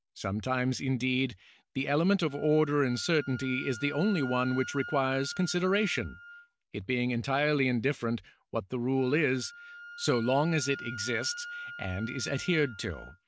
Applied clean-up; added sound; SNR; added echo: none; Wind instrument, woodwind instrument; 16 dB; none.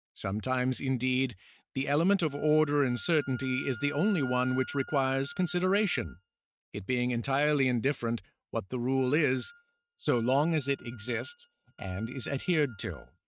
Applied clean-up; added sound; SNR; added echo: neural mask model RNNoise.